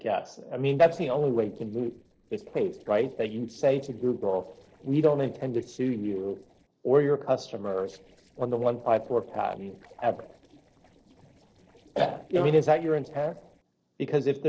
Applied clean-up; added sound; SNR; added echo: neural separator model SepFormer DNS4.